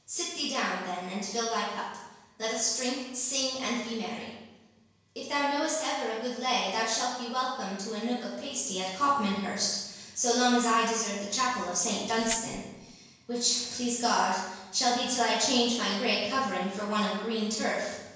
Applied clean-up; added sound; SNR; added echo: none; Glass; 13 dB; reverberation time 1.0 s.